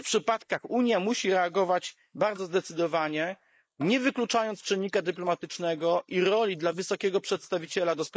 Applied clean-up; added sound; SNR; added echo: neural mask model Resemble Enhance denoiser.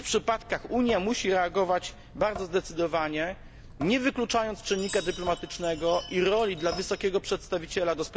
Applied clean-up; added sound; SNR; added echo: none; Chime + Drip / Sink (filling or washing) / Water tap, faucet; 15 dB; none.